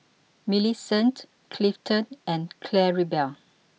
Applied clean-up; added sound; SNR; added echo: none; none; none; none.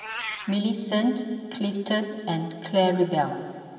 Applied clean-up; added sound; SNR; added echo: none; Meow; 16 dB; reverberation time 2.9 s.